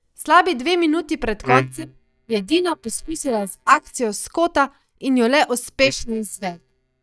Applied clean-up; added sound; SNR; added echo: neural mask model DeepFilterNet 3.